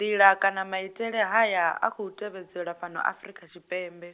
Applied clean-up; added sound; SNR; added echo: none; none; none; none.